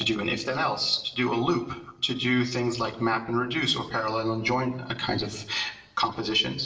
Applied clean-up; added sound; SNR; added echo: neural separator model SepFormer DNS4.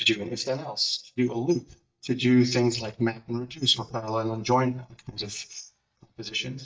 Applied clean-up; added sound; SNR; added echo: neural mask model DeepFilterNet 3.